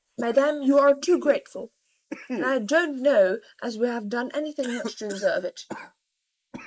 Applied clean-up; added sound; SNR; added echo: neural mask model Resemble Enhance denoiser.